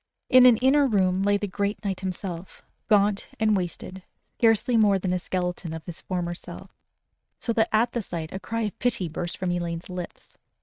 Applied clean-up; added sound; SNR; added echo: neural mask model RNNoise.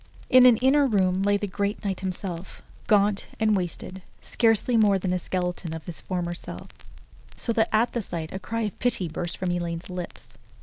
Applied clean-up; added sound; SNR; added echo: none; Crackle; 15 dB; none.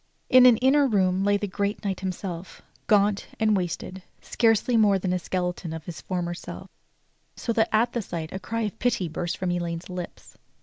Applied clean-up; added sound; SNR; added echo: none; none; none; none.